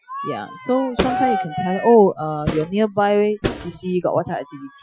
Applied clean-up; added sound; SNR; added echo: classical method Wiener filter.